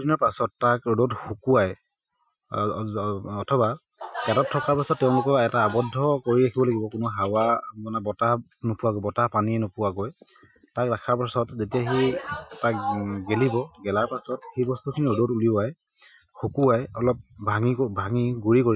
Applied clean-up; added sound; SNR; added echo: classical method Wiener filter.